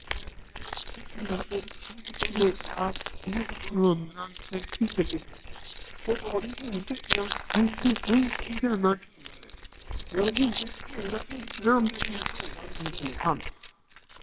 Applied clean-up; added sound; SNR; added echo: neural separator model SepFormer WHAMR!.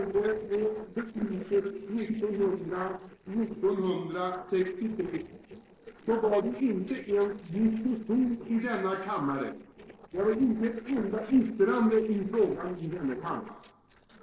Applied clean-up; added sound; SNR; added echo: neural separator model SepFormer DNS4.